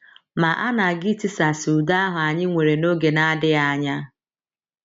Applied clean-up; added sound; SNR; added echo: none; none; none; none.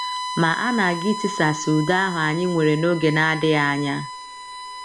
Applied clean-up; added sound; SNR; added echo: none; Bowed string instrument; 10 dB; none.